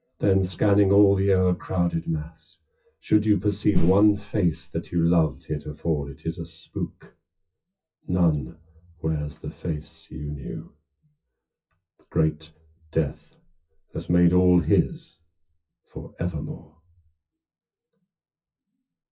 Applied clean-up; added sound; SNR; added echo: classical method WPE with log-MMSE.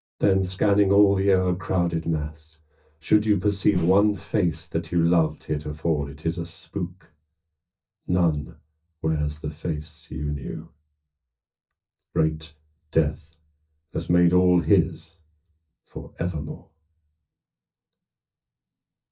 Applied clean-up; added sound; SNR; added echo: neural mask model DeepFilterNet 3.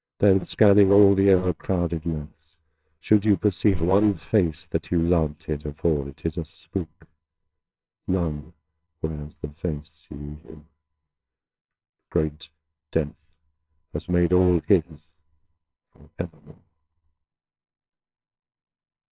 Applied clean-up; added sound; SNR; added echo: neural separator model SepFormer WHAMR!.